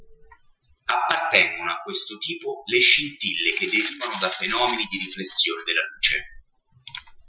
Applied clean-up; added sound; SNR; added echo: classical method Wiener filter.